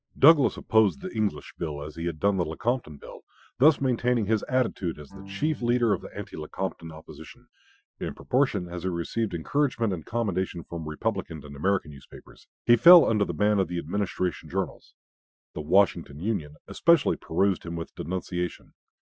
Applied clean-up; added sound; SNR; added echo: classical method Wiener filter.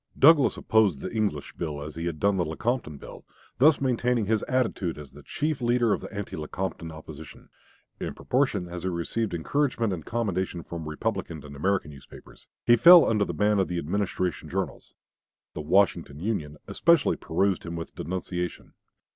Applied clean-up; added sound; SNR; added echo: none; none; none; none.